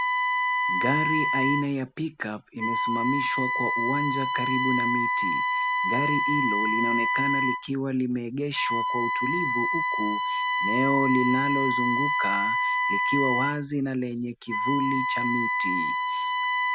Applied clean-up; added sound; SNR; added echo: none; Wind instrument, woodwind instrument; -3 dB; none.